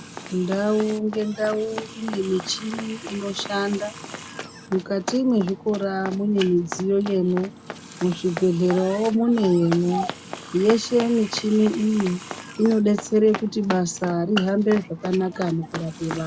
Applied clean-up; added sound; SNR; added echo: none; Water tap, faucet + Run; 13 dB; none.